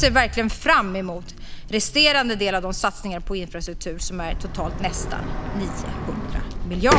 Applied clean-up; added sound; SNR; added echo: none; Sliding door; 4 dB; none.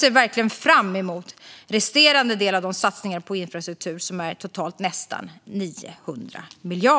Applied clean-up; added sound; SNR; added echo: none; none; none; none.